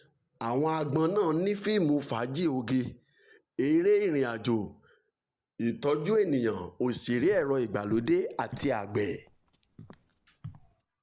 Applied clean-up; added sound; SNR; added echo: none; Walk, footsteps; 19 dB; none.